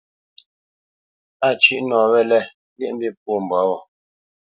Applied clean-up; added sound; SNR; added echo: none; none; none; none.